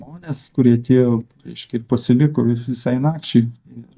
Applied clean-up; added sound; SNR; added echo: neural mask model DeepFilterNet 3.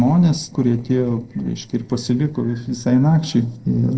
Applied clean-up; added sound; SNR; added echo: neural separator model SepFormer DNS4.